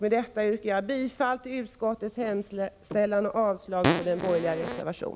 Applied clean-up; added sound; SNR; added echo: none; Fart; 1 dB; none.